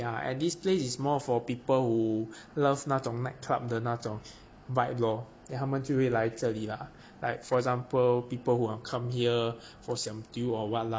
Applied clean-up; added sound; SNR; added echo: none; none; none; none.